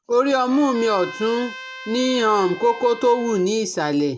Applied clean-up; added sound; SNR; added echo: none; Trumpet; 17 dB; none.